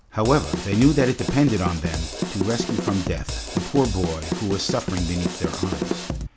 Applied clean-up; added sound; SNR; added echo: none; Drum kit; 4 dB; none.